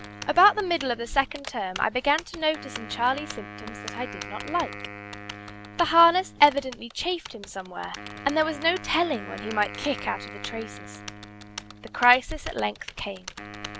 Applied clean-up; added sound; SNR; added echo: none; Wind instrument, woodwind instrument + Typing; 13 dB; none.